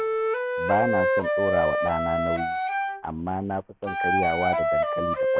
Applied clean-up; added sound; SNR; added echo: none; Wind instrument, woodwind instrument; -4 dB; none.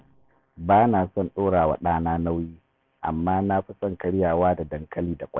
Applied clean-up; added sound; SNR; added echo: none; none; none; none.